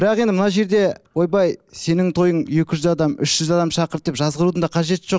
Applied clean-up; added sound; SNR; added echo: none; none; none; none.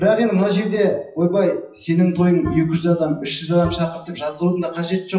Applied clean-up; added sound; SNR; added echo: classical method WPE with log-MMSE.